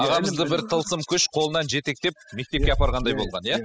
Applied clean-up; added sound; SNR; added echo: classical method spectral subtraction.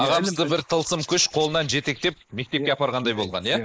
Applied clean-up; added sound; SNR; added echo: neural mask model Resemble Enhance denoiser.